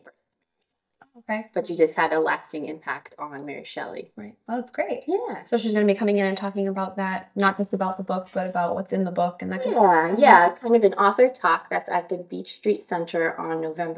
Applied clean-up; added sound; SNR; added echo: neural mask model DeepFilterNet 3.